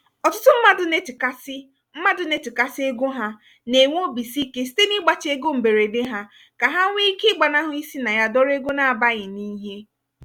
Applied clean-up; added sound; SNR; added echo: none; none; none; none.